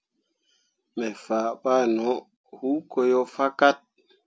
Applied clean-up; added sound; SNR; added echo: none; none; none; none.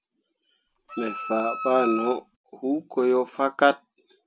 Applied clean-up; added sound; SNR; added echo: none; Wind instrument, woodwind instrument; 7 dB; none.